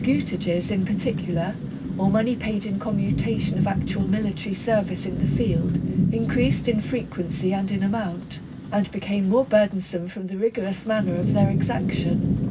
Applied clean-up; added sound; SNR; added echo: none; Rain / Thunderstorm; 1 dB; reverberation time 0.4 s.